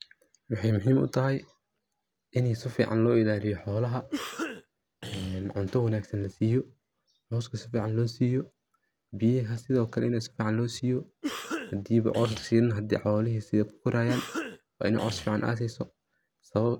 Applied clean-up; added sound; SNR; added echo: none; Cough; 10 dB; none.